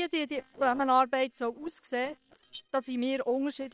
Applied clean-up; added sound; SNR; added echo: neural separator model SepFormer WHAM!.